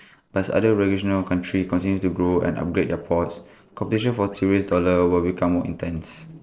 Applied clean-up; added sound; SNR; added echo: neural separator model SepFormer DNS4.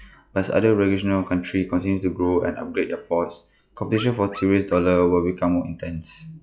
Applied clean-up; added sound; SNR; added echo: classical method log-MMSE.